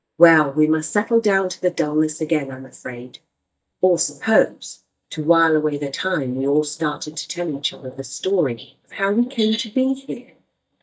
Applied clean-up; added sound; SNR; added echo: neural mask model DeepFilterNet 3.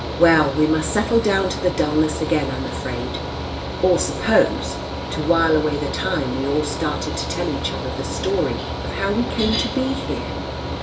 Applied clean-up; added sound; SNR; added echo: none; Mechanical fan; 5 dB; reverberation time 0.7 s.